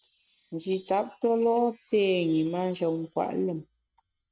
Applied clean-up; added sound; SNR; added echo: neural mask model RNNoise.